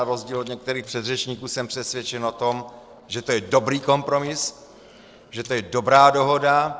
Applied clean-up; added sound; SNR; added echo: neural separator model SepFormer DNS4.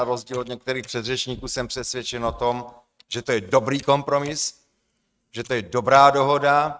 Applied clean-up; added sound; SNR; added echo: neural mask model RNNoise.